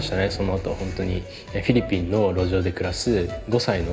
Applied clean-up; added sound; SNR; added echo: none; Wind instrument, woodwind instrument; 18 dB; reverberation time 2.1 s.